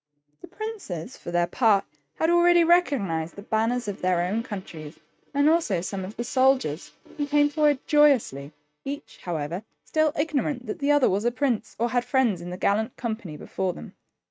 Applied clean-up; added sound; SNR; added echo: neural mask model RNNoise.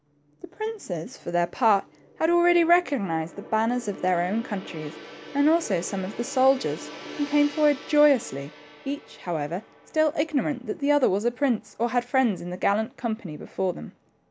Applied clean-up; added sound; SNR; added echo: none; Gong; 19 dB; none.